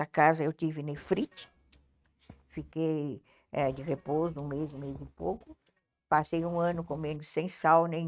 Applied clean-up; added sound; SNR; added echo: neural mask model RNNoise.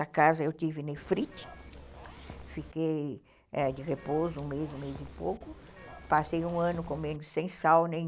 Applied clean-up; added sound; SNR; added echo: none; Zipper (clothing) / Telephone; 16 dB; none.